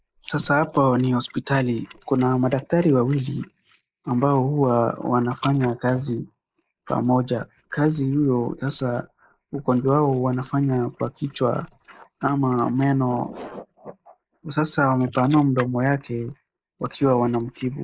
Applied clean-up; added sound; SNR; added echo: neural mask model Resemble Enhance denoiser.